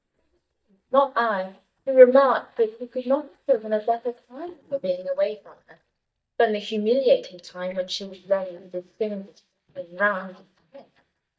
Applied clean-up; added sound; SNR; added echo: neural mask model DeepFilterNet 3.